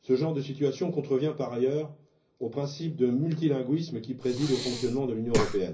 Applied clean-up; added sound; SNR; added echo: none; Breathing; 4 dB; reverberation time 0.5 s.